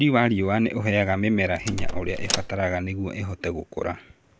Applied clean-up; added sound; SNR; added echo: none; Door; 1 dB; none.